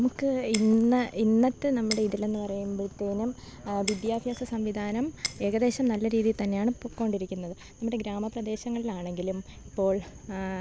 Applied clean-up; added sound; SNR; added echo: none; Shatter; 14 dB; none.